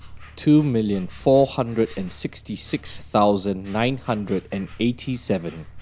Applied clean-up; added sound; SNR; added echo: none; Insect; 18 dB; none.